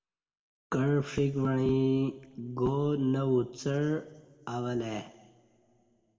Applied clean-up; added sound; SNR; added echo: none; none; none; reverberation time 1.3 s.